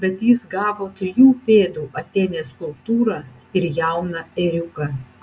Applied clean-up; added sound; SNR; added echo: none; none; none; none.